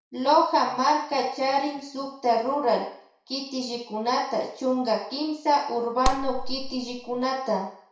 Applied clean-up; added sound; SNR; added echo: none; Clapping; 3 dB; reverberation time 0.6 s.